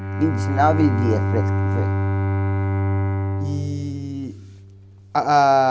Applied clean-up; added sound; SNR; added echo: none; Bowed string instrument; 0 dB; none.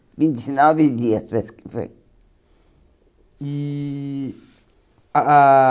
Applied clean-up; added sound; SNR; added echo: none; none; none; none.